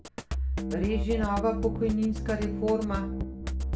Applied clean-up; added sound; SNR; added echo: none; Drum kit; 1 dB; reverberation time 0.3 s.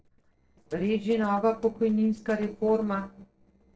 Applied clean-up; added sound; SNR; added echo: neural separator model SepFormer DNS4.